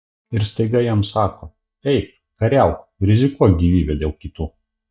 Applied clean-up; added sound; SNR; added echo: neural mask model DeepFilterNet 3.